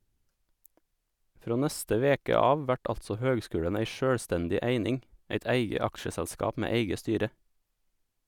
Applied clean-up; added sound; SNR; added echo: none; none; none; none.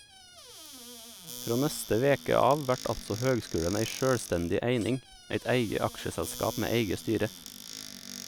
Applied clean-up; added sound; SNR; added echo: none; Squeak / Cupboard open or close; 14 dB; none.